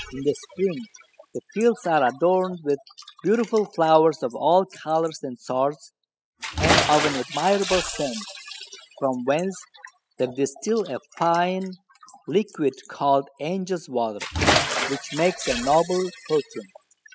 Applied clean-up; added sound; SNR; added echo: classical method spectral subtraction.